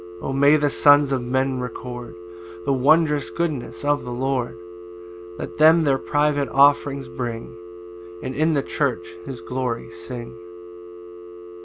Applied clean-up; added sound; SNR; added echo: none; Telephone; 13 dB; none.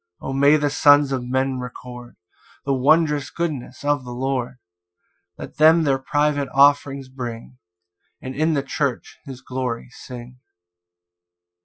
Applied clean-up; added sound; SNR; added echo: classical method Wiener filter.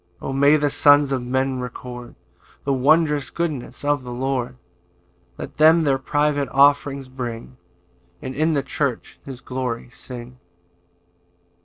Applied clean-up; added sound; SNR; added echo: neural separator model SepFormer DNS4.